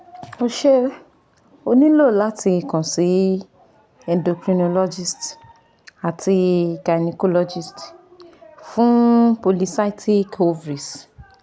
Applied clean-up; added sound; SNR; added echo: none; none; none; none.